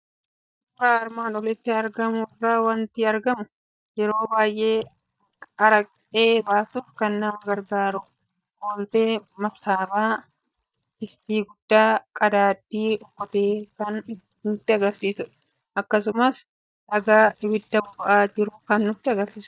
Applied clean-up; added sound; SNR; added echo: neural mask model DeepFilterNet 3.